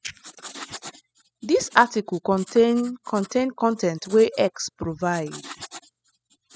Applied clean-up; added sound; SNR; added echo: classical method spectral subtraction.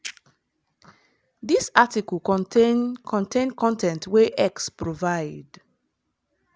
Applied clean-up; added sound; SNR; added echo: none; none; none; none.